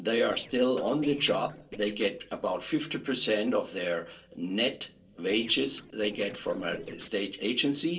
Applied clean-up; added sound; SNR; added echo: neural separator model SepFormer DNS4.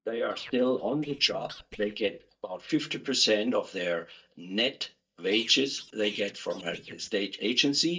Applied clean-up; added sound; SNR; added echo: neural mask model DeepFilterNet 3.